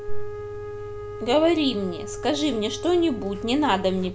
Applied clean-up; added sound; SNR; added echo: none; Wind instrument, woodwind instrument; 12 dB; none.